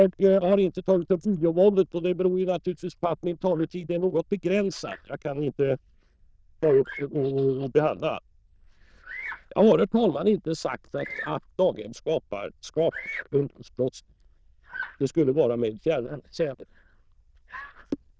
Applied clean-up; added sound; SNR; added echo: neural diffusion model UNIVERSE++.